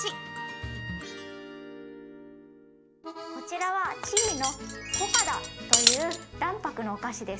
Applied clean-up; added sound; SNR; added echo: none; Cutlery, silverware; -5 dB; none.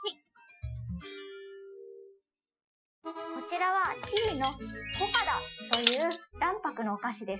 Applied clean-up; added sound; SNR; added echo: classical method Wiener filter.